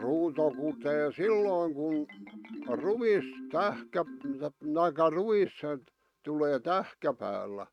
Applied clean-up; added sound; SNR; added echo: neural mask model RNNoise.